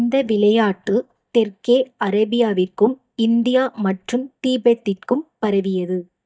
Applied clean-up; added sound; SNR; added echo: neural mask model DeepFilterNet 3.